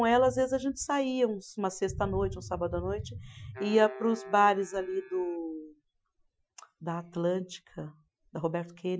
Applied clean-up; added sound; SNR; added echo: classical method Wiener filter.